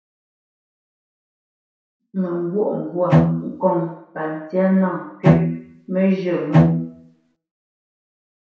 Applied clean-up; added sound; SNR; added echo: none; Bowed string instrument; -4 dB; reverberation time 0.7 s.